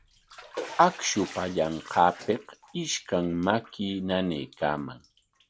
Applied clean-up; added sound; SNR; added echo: none; Bathtub (filling or washing); 18 dB; none.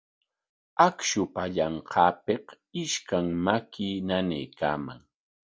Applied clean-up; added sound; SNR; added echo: none; none; none; none.